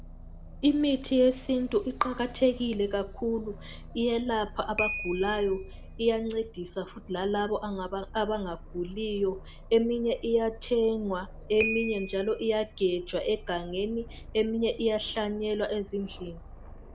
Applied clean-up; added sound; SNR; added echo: none; Piano + Aircraft; 13 dB; none.